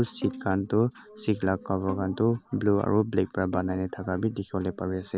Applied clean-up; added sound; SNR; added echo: none; Bowed string instrument; 17 dB; none.